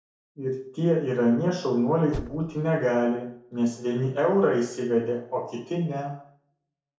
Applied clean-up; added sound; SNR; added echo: neural separator model SepFormer DNS4.